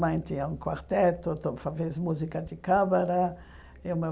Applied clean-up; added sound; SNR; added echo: none; none; none; none.